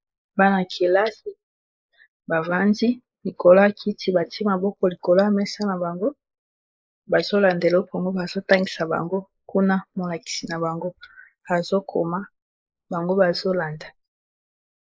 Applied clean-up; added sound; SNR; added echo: neural mask model Resemble Enhance denoiser.